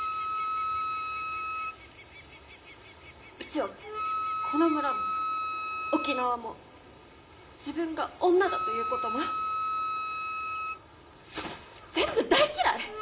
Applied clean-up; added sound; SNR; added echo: none; Wind instrument, woodwind instrument; 2 dB; reverberation time 2.7 s.